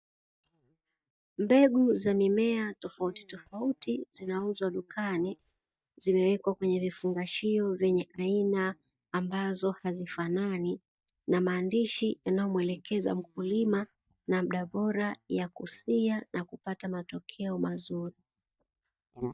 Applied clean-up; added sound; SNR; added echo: neural mask model DeepFilterNet 3.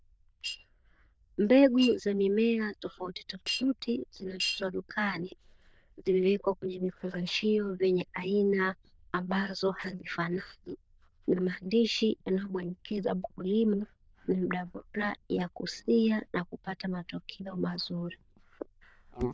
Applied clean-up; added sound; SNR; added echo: neural diffusion model UNIVERSE++.